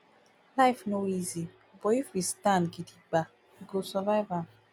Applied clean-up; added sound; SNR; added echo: none; none; none; none.